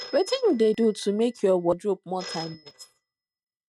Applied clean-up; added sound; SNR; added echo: neural mask model RNNoise.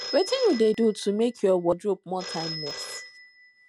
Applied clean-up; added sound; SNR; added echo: none; Telephone; 13 dB; none.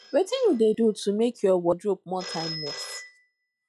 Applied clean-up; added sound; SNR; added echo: classical method log-MMSE.